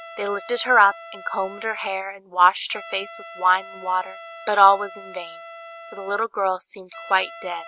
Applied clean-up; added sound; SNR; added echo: none; Trumpet; 17 dB; none.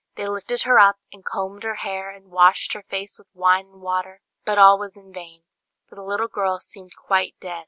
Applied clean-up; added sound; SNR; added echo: none; none; none; none.